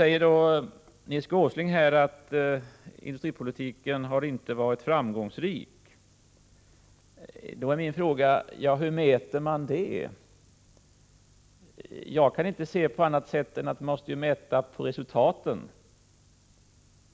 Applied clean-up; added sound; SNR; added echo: none; none; none; none.